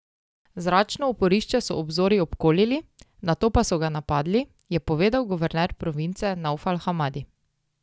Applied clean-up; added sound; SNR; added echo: none; none; none; none.